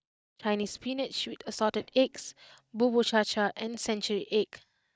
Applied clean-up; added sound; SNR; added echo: neural mask model DeepFilterNet 3.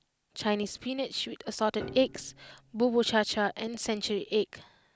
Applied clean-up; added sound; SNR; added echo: none; Piano; 19 dB; none.